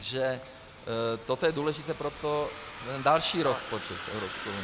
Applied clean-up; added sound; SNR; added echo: none; Bus; 10 dB; none.